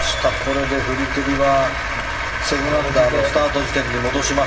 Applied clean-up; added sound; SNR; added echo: none; Crackle; 19 dB; reverberation time 2.1 s.